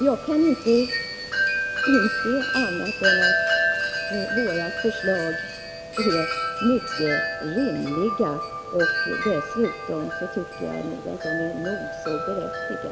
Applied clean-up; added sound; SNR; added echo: none; Wind chime; 1 dB; none.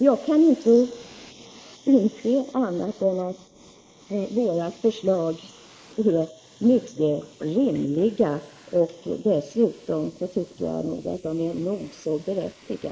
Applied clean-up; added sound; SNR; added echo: neural mask model Resemble Enhance denoiser.